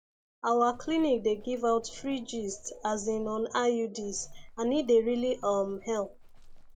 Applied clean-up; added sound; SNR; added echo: none; Livestock, farm animals, working animals; 18 dB; none.